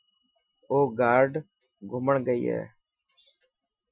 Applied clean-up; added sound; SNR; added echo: classical method Wiener filter.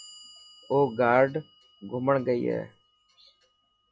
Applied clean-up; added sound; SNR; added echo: classical method log-MMSE.